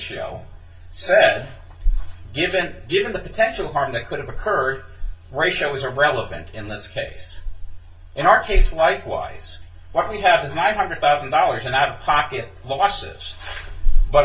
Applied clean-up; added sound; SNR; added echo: none; none; none; reverberation time 0.2 s.